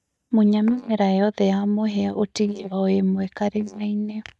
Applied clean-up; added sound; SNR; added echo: neural mask model DeepFilterNet 3.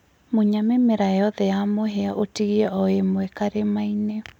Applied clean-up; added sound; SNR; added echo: none; none; none; none.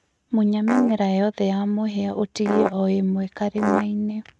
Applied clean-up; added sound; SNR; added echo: neural mask model RNNoise.